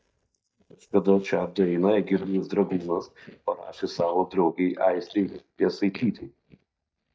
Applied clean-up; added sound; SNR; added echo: neural mask model DeepFilterNet 3.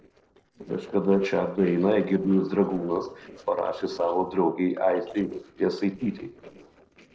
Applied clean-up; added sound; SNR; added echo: neural separator model SepFormer DNS4.